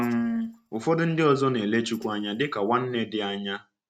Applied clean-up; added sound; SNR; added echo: neural mask model RNNoise.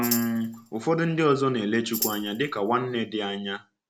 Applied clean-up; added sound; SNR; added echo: none; Tambourine; 10 dB; none.